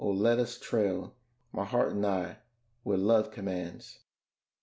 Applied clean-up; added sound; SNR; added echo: none; none; none; none.